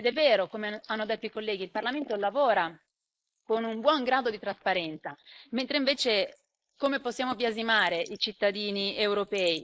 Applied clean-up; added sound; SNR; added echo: neural mask model Resemble Enhance denoiser.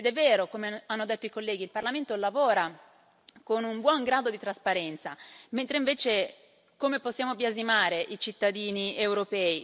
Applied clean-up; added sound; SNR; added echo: none; none; none; none.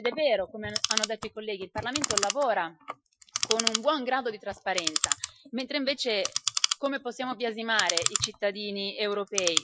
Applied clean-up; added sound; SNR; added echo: classical method Wiener filter.